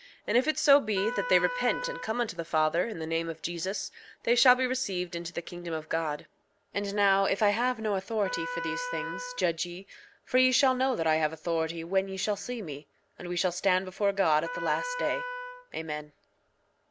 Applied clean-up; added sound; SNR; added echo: none; Wind instrument, woodwind instrument; 9 dB; none.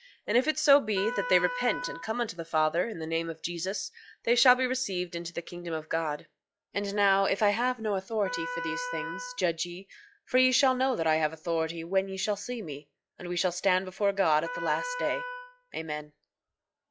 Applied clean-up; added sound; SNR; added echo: classical method log-MMSE.